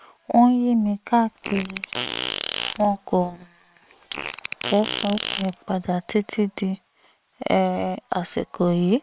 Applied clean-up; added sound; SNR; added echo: neural separator model SepFormer WHAM!.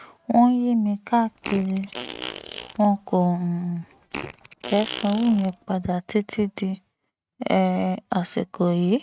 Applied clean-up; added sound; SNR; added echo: neural mask model RNNoise.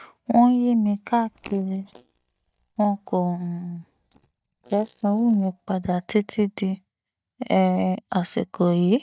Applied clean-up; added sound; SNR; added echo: neural mask model DeepFilterNet 3.